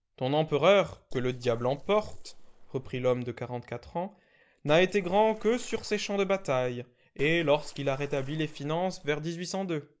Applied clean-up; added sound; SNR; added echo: neural mask model Resemble Enhance denoiser.